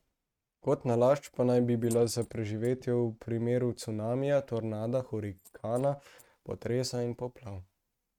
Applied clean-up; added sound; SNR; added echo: neural mask model RNNoise.